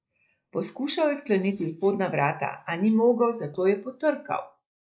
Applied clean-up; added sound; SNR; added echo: neural mask model Resemble Enhance denoiser.